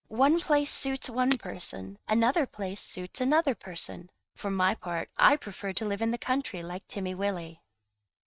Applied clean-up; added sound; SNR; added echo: neural mask model RNNoise.